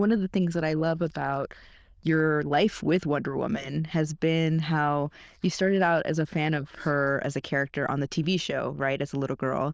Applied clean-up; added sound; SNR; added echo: neural diffusion model UNIVERSE++.